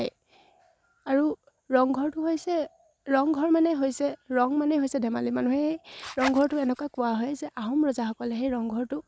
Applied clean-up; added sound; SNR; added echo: none; Zipper (clothing); 10 dB; none.